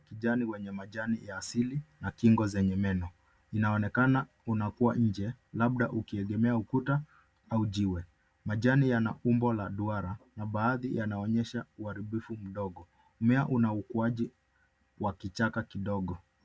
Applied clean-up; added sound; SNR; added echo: none; none; none; none.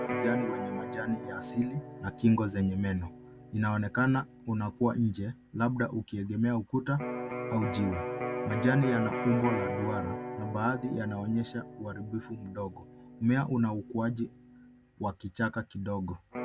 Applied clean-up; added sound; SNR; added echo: none; Electric guitar; 7 dB; none.